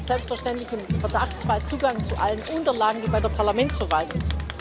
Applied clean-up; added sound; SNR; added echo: none; Crowd; 4 dB; none.